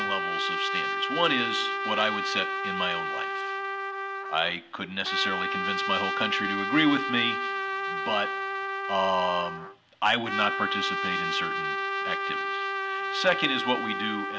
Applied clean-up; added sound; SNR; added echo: none; Trumpet; 0 dB; none.